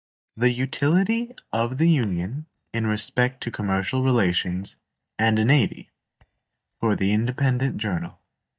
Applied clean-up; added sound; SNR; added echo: neural mask model DeepFilterNet 3.